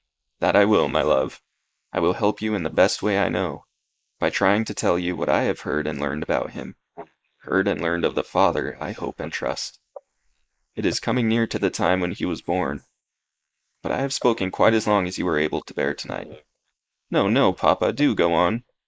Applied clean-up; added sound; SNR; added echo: neural mask model Resemble Enhance denoiser.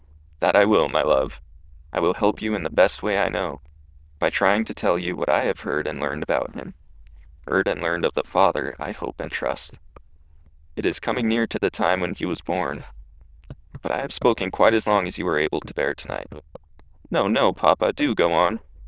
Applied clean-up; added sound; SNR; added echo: neural diffusion model UNIVERSE++.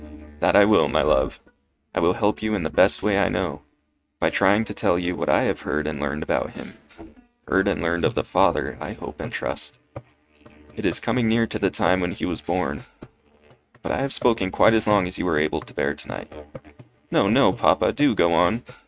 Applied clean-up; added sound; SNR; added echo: neural mask model RNNoise.